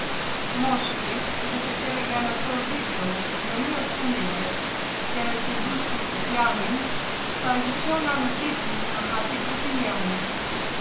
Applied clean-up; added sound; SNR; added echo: none; Water; 0 dB; reverberation time 0.3 s.